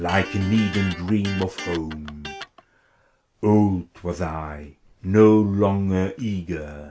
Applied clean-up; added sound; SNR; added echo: none; Electric guitar; 12 dB; none.